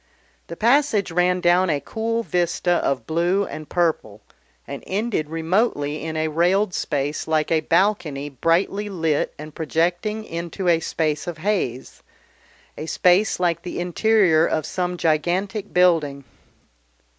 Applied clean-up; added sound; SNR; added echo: none; none; none; none.